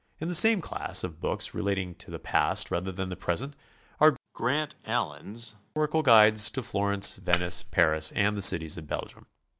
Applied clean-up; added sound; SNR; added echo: none; Cutlery, silverware; -4 dB; none.